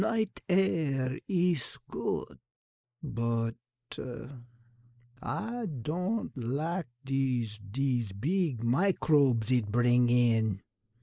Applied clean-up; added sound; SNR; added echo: neural mask model Resemble Enhance denoiser.